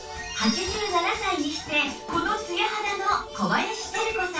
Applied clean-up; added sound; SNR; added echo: none; Squeak; 19 dB; reverberation time 0.2 s.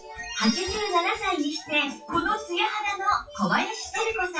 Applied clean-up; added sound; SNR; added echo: classical method WPE with log-MMSE.